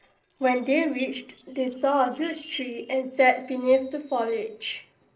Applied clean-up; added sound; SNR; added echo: neural separator model SepFormer DNS4.